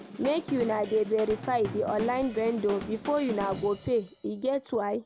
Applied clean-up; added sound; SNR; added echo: none; Drum / Drum kit; 12 dB; none.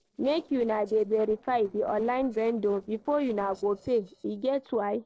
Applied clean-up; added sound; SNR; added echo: neural separator model SepFormer DNS4.